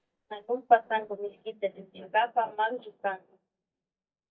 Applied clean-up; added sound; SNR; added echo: neural mask model DeepFilterNet 3.